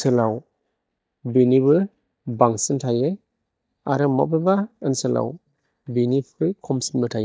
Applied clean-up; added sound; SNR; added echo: neural mask model DeepFilterNet 3.